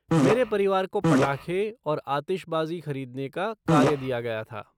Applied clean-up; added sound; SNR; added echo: none; Fart; -3 dB; none.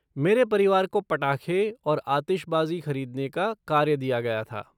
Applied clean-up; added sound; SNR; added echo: none; none; none; none.